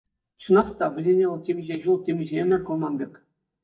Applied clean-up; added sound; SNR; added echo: neural mask model DeepFilterNet 3.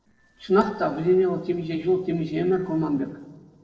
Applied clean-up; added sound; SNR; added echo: neural separator model SepFormer DNS4.